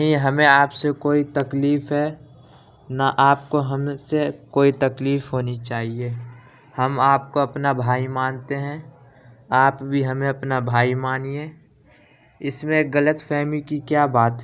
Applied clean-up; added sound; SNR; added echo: none; none; none; none.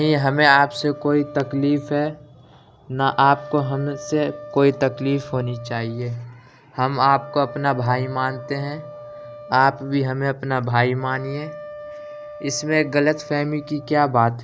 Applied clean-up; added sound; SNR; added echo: none; Wind instrument, woodwind instrument; 16 dB; none.